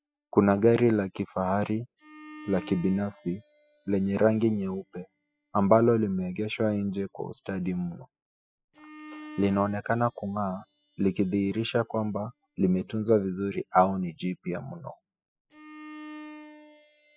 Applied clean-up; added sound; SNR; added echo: classical method spectral subtraction.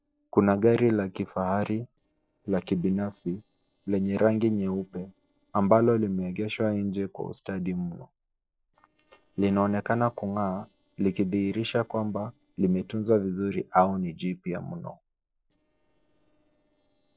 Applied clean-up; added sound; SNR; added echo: neural separator model SepFormer DNS4.